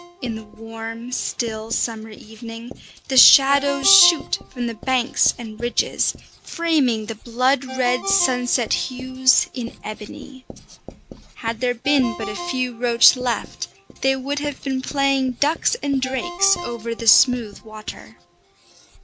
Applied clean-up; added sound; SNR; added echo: none; Ringtone + Writing; 15 dB; none.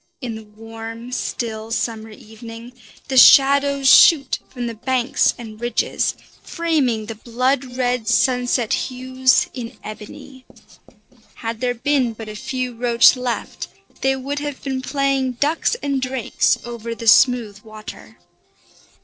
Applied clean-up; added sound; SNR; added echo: neural separator model SepFormer DNS4.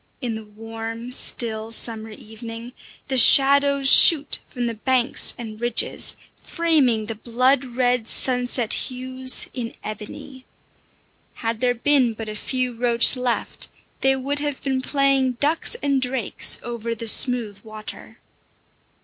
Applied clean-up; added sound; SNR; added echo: none; none; none; none.